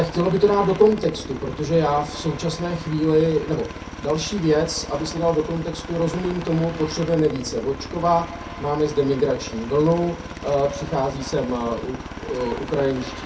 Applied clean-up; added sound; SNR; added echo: none; Aircraft; 12 dB; reverberation time 0.3 s.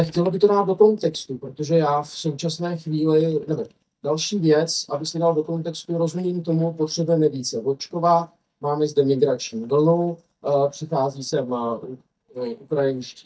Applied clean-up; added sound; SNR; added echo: neural mask model DeepFilterNet 3.